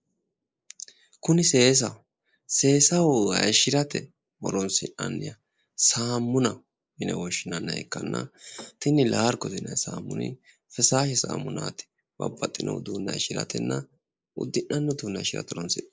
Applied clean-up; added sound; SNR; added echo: neural mask model Resemble Enhance denoiser.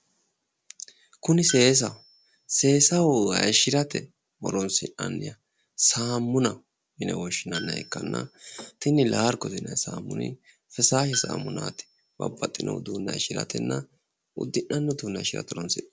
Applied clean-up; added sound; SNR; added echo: none; Tools; 20 dB; none.